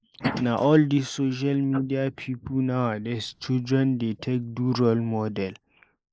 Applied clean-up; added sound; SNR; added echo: neural mask model Resemble Enhance denoiser.